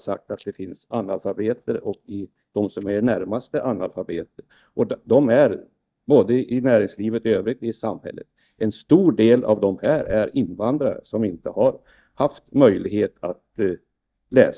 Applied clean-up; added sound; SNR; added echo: neural mask model DeepFilterNet 3.